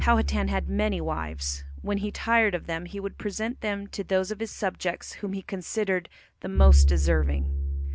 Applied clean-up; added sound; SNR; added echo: none; Bowed string instrument; -1 dB; none.